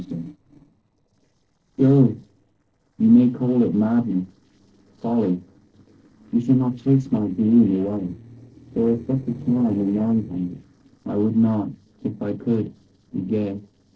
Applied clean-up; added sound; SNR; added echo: neural separator model SepFormer DNS4.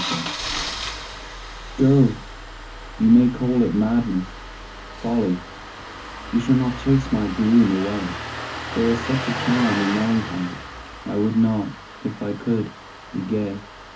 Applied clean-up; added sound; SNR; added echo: none; Engine starting; 10 dB; reverberation time 0.3 s.